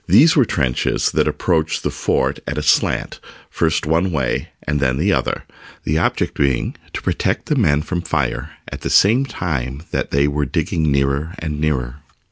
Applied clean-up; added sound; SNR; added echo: none; none; none; none.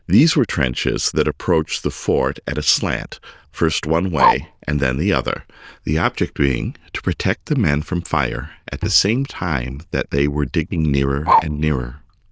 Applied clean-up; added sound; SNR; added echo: neural diffusion model UNIVERSE++.